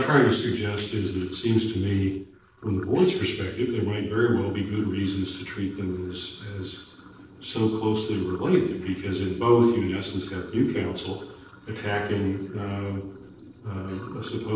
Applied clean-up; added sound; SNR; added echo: neural separator model SepFormer DNS4.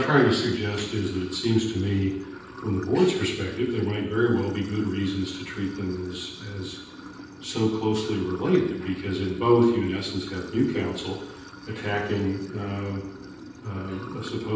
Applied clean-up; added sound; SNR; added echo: none; Sink (filling or washing) / Water; 17 dB; reverberation time 0.9 s.